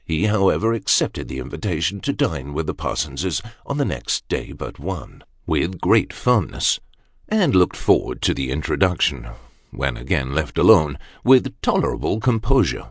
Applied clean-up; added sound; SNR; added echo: none; none; none; none.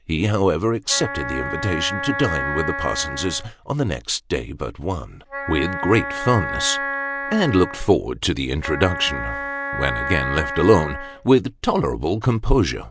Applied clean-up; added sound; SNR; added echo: none; Wind instrument, woodwind instrument; 7 dB; none.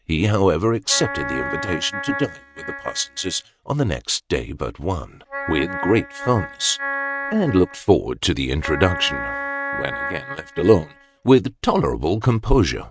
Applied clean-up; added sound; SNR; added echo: neural mask model RNNoise.